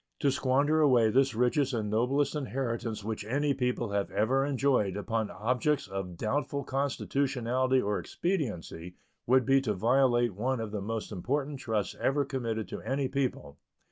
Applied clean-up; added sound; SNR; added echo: none; none; none; none.